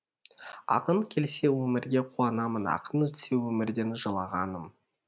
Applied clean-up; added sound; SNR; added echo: none; none; none; none.